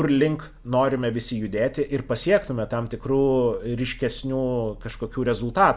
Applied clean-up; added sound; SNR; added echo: none; none; none; none.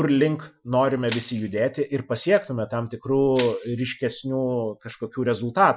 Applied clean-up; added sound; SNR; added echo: classical method Wiener filter.